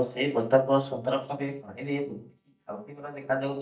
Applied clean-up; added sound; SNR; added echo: neural mask model DeepFilterNet 3.